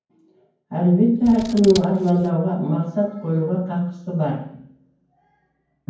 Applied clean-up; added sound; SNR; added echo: none; Scissors; 15 dB; reverberation time 0.9 s.